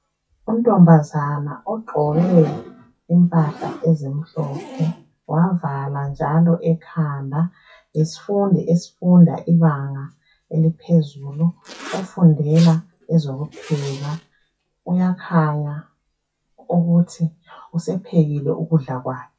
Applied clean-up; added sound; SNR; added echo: classical method WPE with log-MMSE.